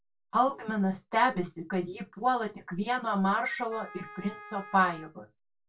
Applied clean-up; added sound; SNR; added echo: none; Wind instrument, woodwind instrument; 19 dB; reverberation time 0.2 s.